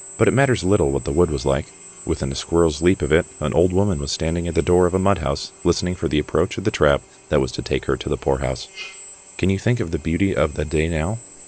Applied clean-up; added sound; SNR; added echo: none; Drill; 20 dB; none.